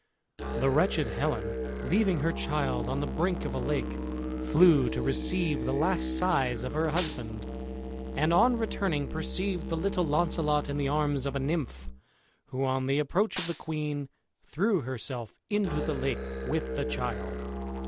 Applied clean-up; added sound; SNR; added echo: none; Gunshot, gunfire + Musical instrument; 5 dB; none.